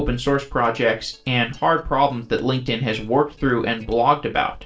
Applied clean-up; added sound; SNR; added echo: neural separator model SepFormer DNS4.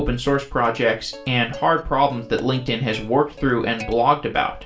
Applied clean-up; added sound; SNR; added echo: none; Plucked string instrument; 20 dB; reverberation time 0.3 s.